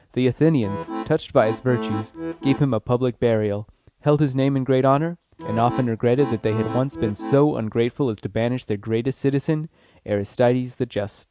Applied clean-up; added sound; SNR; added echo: none; Accordion; 9 dB; none.